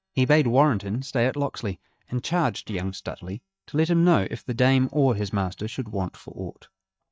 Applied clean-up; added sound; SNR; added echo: neural mask model DeepFilterNet 3.